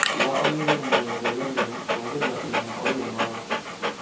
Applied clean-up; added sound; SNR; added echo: none; Dog; -4 dB; reverberation time 0.6 s.